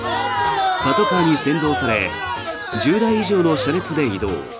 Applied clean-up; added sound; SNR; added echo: none; Crowd; 3 dB; none.